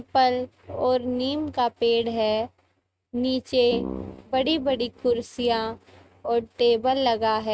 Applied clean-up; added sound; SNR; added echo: neural mask model RNNoise.